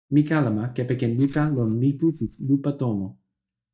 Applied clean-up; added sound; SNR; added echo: neural mask model DeepFilterNet 3.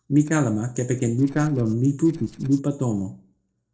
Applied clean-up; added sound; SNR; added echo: neural separator model SepFormer DNS4.